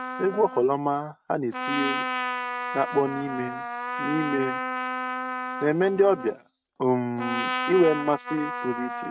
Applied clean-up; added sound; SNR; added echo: neural mask model RNNoise.